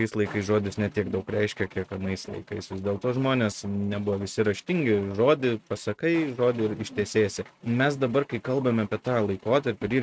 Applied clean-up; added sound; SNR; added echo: neural mask model RNNoise.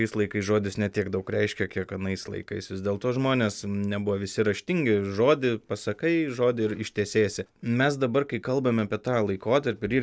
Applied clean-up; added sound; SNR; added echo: none; none; none; none.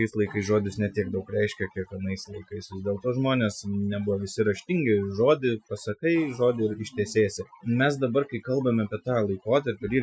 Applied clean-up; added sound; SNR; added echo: classical method Wiener filter.